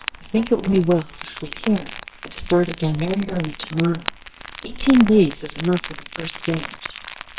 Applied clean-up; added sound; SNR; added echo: neural separator model SepFormer WHAMR!.